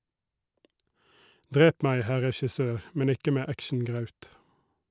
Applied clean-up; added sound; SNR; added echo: none; none; none; none.